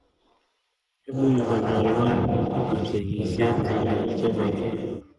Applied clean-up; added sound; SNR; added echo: neural mask model Resemble Enhance denoiser.